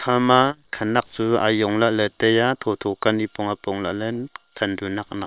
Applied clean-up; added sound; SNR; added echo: neural separator model SepFormer WHAM!.